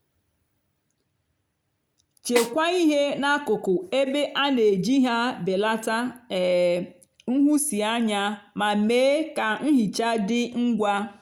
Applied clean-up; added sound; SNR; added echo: none; Snare drum; 10 dB; none.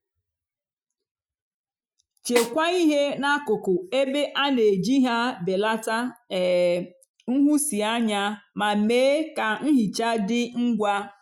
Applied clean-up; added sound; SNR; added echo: classical method Wiener filter.